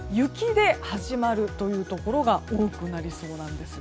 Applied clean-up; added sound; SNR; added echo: none; none; none; none.